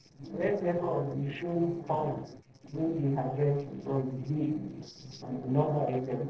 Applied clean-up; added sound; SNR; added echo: neural separator model SepFormer DNS4.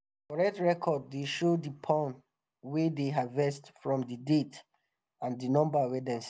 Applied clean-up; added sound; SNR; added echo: none; none; none; none.